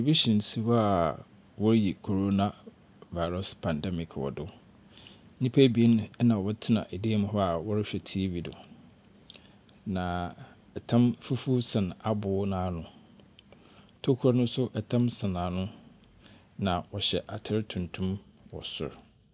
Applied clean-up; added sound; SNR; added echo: none; none; none; none.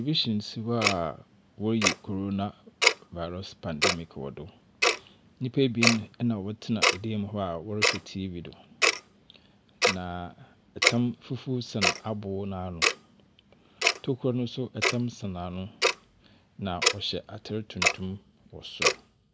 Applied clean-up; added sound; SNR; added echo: none; Tick-tock; -1 dB; none.